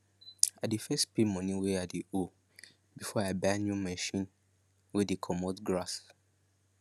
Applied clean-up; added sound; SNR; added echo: none; none; none; none.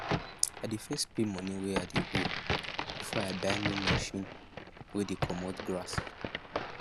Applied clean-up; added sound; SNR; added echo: none; Crack; 0 dB; none.